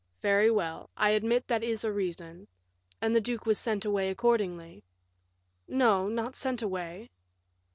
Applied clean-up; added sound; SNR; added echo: none; none; none; none.